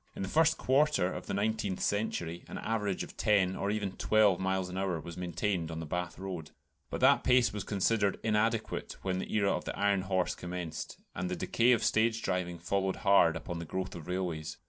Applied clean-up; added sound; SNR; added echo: none; none; none; none.